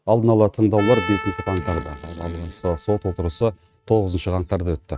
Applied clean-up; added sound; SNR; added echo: neural mask model RNNoise.